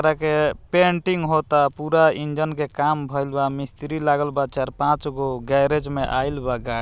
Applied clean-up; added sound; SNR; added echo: none; none; none; none.